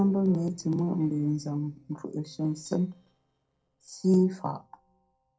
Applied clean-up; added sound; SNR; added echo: neural separator model SepFormer DNS4.